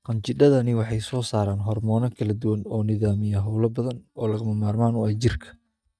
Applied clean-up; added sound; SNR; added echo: neural mask model DeepFilterNet 3.